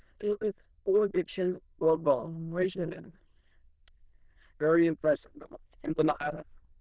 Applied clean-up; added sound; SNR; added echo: neural diffusion model UNIVERSE++.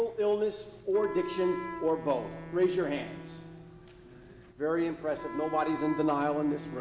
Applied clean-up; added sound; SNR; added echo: none; Wind instrument, woodwind instrument; 12 dB; none.